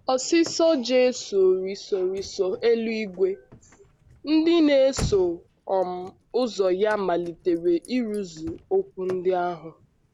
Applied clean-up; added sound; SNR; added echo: none; Slam / Car; 18 dB; none.